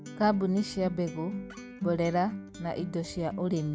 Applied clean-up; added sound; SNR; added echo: none; Acoustic guitar; 10 dB; none.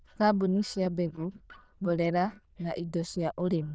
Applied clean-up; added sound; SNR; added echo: neural diffusion model UNIVERSE++.